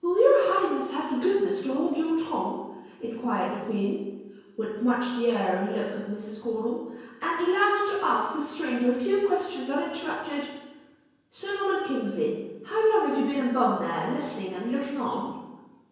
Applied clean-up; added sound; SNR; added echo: none; none; none; reverberation time 1.0 s.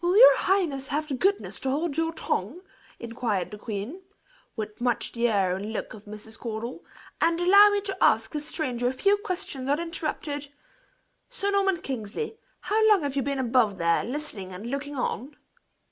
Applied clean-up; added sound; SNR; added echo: none; none; none; none.